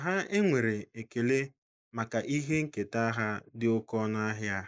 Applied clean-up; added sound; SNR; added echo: neural mask model Resemble Enhance denoiser.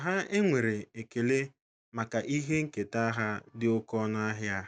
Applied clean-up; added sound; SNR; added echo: none; none; none; none.